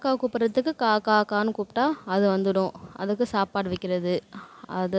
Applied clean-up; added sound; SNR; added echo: none; none; none; none.